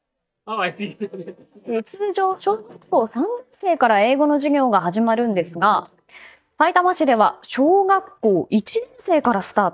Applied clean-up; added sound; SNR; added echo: neural mask model DeepFilterNet 3.